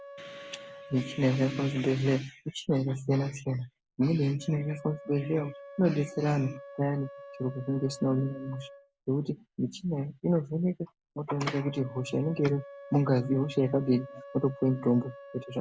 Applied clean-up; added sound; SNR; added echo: none; Wind instrument, woodwind instrument; 19 dB; none.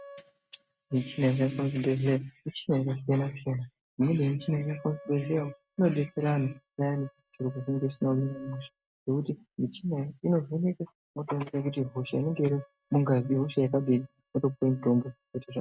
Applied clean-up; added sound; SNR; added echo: neural mask model RNNoise.